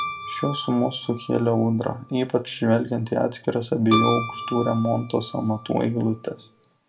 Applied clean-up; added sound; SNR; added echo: none; Keyboard (musical); 10 dB; reverberation time 0.4 s.